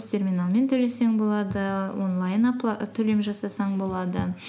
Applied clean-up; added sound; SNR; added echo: none; none; none; none.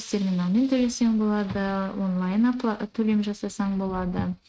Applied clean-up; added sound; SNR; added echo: neural mask model RNNoise.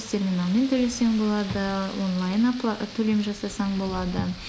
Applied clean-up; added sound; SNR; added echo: none; Rain; 15 dB; none.